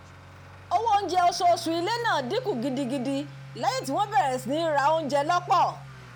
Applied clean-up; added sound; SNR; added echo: none; Accelerating, revving, vroom / Motor vehicle (road); 17 dB; none.